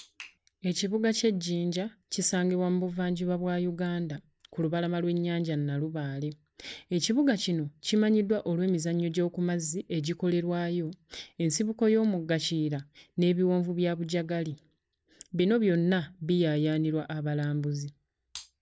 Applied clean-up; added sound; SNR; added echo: none; none; none; none.